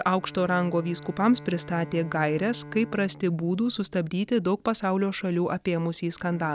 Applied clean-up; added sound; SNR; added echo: none; Bowed string instrument; 18 dB; none.